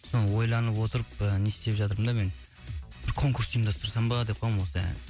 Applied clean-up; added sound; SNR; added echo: none; none; none; none.